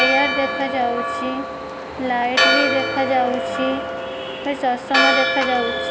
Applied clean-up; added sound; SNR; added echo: none; Church bell; -1 dB; none.